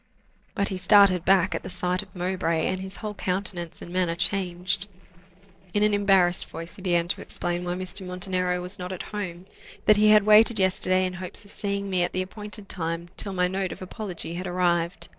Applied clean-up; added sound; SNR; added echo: neural separator model SepFormer DNS4.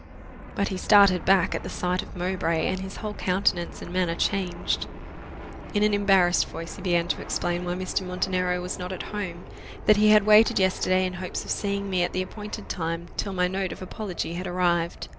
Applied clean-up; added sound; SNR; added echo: none; Fixed-wing aircraft, airplane; 12 dB; none.